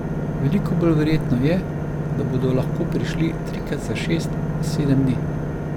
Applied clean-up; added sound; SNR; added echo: none; Engine / Boat, Water vehicle; 0 dB; none.